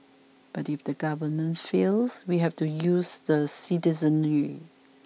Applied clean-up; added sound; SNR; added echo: none; none; none; none.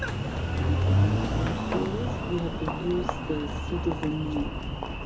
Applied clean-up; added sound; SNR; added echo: none; Engine; -5 dB; reverberation time 0.2 s.